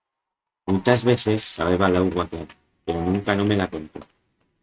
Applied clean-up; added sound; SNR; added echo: neural mask model RNNoise.